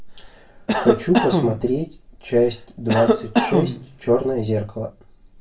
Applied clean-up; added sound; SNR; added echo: none; Cough; 1 dB; reverberation time 0.2 s.